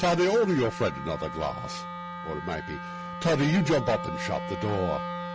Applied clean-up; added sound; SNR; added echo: none; Wind instrument, woodwind instrument; 8 dB; none.